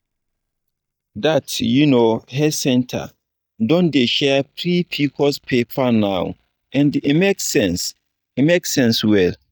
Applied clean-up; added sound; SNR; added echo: neural mask model DeepFilterNet 3.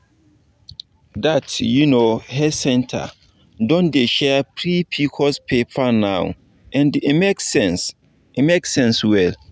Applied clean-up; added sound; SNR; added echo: none; none; none; none.